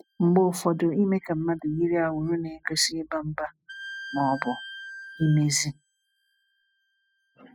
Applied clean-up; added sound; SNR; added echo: classical method spectral subtraction.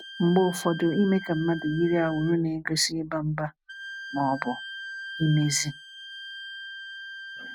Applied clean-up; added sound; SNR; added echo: none; Wind instrument, woodwind instrument; 13 dB; none.